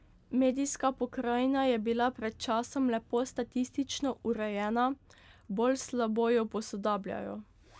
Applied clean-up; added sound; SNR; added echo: none; none; none; none.